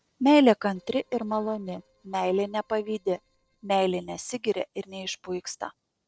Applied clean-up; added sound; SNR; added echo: neural separator model SepFormer DNS4.